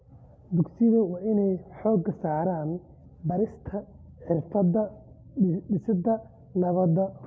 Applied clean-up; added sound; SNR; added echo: none; none; none; none.